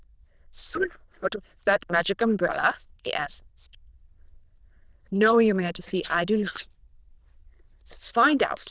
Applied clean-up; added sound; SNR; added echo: neural diffusion model UNIVERSE++.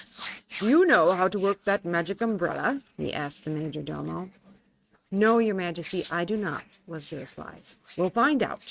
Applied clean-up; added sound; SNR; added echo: neural mask model RNNoise.